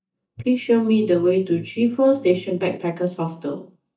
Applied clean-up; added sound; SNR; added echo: neural mask model DeepFilterNet 3.